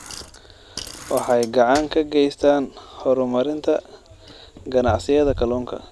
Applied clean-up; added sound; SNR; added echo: none; Bicycle; 15 dB; none.